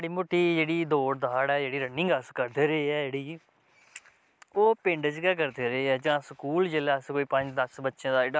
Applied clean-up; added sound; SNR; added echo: none; none; none; none.